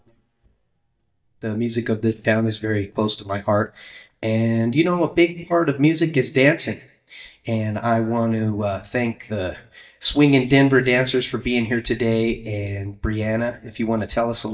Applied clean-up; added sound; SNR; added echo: neural mask model DeepFilterNet 3.